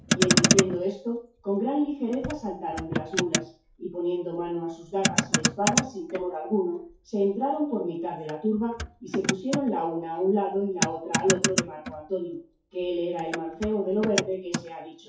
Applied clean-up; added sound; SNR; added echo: classical method WPE with log-MMSE.